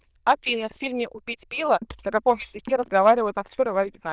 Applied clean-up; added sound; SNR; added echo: neural diffusion model UNIVERSE++.